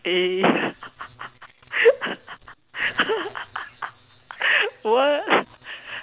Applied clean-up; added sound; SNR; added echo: none; none; none; none.